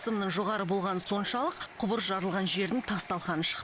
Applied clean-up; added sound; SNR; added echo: none; Water tap, faucet; 19 dB; none.